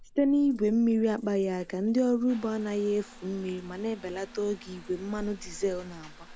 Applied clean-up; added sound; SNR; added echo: none; Trickle, dribble / Bathtub (filling or washing) / Water tap, faucet; 20 dB; none.